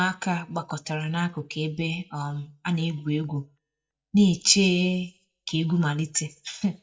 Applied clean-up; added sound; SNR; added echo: neural mask model DeepFilterNet 3.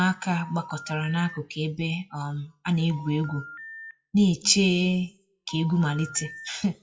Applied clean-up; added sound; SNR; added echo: classical method WPE with log-MMSE.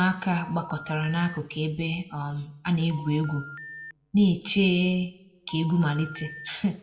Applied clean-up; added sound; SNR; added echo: none; Telephone; 16 dB; reverberation time 0.7 s.